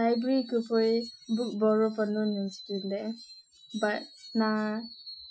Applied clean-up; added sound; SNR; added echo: classical method Wiener filter.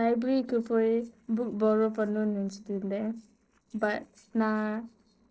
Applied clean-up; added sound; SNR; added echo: neural separator model SepFormer DNS4.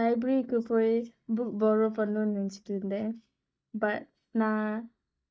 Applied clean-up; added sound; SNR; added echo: neural mask model DeepFilterNet 3.